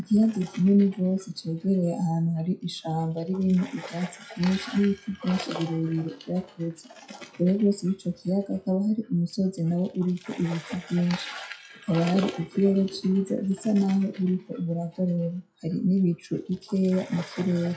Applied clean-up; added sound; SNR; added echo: classical method WPE with log-MMSE.